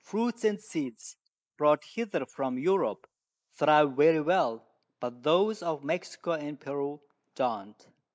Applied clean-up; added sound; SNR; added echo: neural mask model Resemble Enhance denoiser.